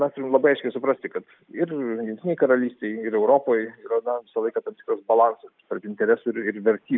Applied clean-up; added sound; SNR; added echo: neural mask model Resemble Enhance denoiser.